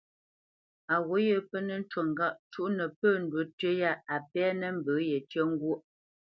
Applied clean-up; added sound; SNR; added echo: none; none; none; none.